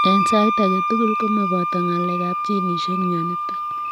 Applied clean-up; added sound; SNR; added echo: none; Wind instrument, woodwind instrument; 0 dB; none.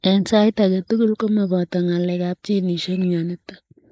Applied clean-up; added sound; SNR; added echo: neural mask model Resemble Enhance denoiser.